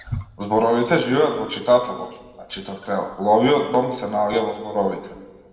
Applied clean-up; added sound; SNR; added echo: none; Wild animals; 19 dB; reverberation time 1.3 s.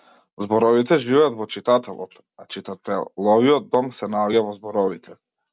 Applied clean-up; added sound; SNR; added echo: none; none; none; none.